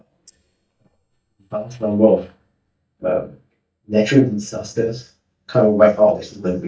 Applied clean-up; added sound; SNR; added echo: neural mask model DeepFilterNet 3.